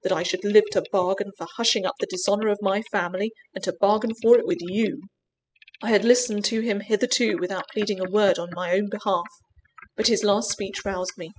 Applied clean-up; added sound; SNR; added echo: classical method spectral subtraction.